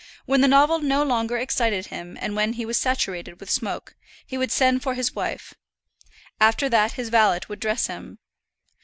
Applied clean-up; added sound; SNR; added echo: none; none; none; none.